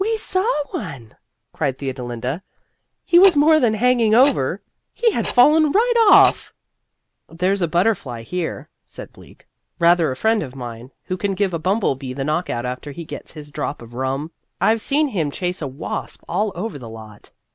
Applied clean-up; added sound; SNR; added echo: none; Tick-tock; 14 dB; none.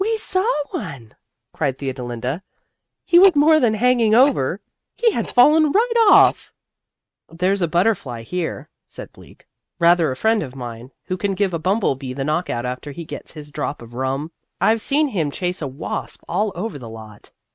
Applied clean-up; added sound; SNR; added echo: neural mask model RNNoise.